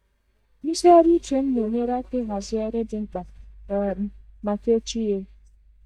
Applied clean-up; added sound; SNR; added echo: neural mask model DeepFilterNet 3.